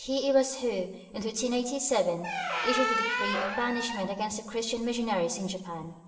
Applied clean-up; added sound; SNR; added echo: none; Squeak; 3 dB; reverberation time 1.0 s.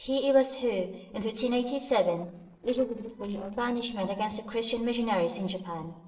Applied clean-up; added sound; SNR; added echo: neural separator model SepFormer DNS4.